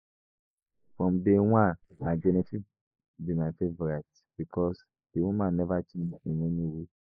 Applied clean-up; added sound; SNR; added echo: neural mask model Resemble Enhance denoiser.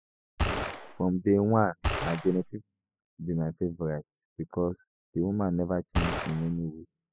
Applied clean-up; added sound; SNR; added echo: classical method spectral subtraction.